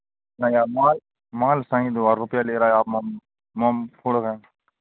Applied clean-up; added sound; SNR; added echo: none; none; none; none.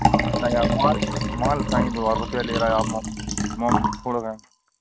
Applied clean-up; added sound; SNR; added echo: none; Liquid; -1 dB; none.